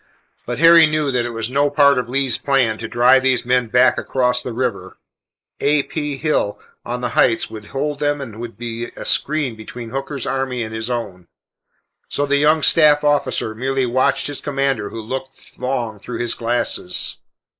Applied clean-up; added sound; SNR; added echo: neural mask model Resemble Enhance denoiser.